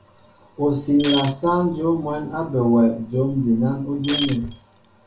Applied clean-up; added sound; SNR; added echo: none; Shatter; 10 dB; reverberation time 0.3 s.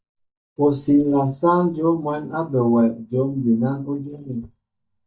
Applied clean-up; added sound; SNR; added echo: neural mask model DeepFilterNet 3.